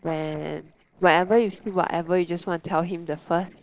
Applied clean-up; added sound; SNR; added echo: neural separator model SepFormer DNS4.